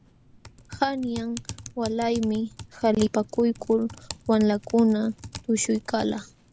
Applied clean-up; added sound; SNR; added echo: none; Typing; 17 dB; none.